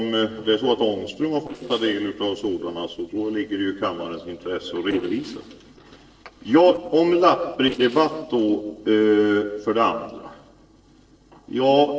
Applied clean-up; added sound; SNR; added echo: neural separator model SepFormer DNS4.